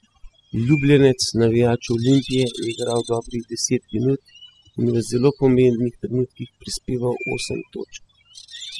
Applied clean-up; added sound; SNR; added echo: classical method spectral subtraction.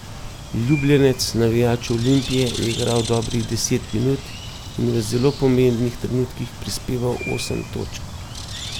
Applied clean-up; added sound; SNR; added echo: none; Bird; 11 dB; none.